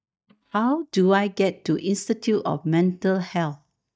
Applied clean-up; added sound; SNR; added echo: neural mask model DeepFilterNet 3.